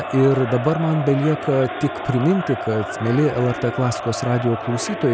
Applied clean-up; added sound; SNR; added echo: none; Crowd; 8 dB; none.